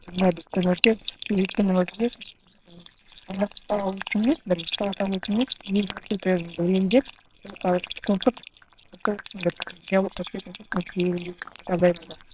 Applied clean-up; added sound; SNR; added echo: neural separator model SepFormer WHAMR!.